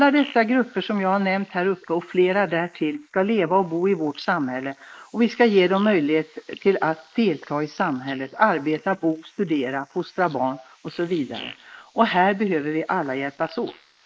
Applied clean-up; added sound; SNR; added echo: neural mask model Resemble Enhance denoiser.